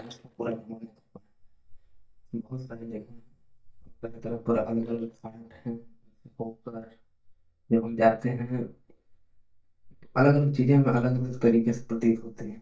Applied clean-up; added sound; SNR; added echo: neural mask model DeepFilterNet 3.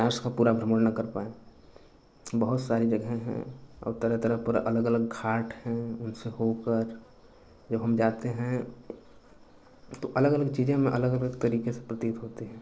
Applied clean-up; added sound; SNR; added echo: none; none; none; none.